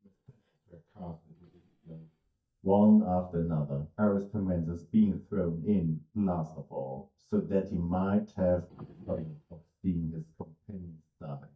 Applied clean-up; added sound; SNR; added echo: neural mask model DeepFilterNet 3.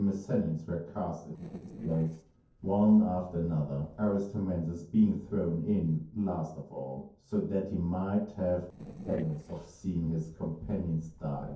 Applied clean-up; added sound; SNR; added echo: neural separator model SepFormer DNS4.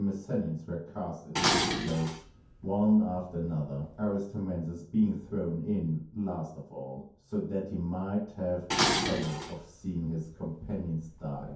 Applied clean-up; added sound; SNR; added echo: none; Dishes, pots, and pans; 2 dB; reverberation time 0.6 s.